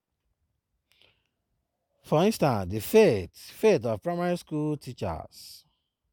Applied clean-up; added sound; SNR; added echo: none; none; none; none.